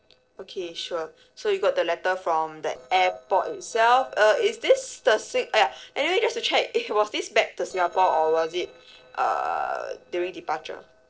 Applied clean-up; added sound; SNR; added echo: neural separator model SepFormer DNS4.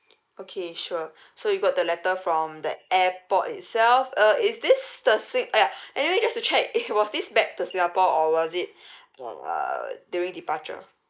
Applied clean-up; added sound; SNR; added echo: neural mask model Resemble Enhance denoiser.